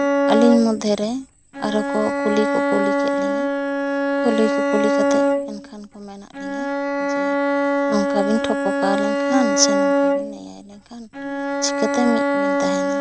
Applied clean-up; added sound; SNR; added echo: none; Bowed string instrument; -3 dB; none.